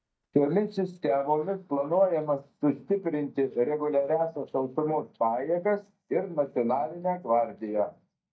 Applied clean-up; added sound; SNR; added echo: neural mask model DeepFilterNet 3.